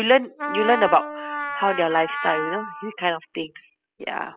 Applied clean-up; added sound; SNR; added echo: classical method spectral subtraction.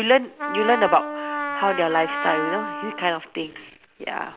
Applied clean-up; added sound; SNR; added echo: none; Trumpet; 6 dB; none.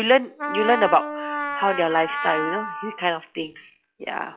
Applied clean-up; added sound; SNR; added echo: classical method log-MMSE.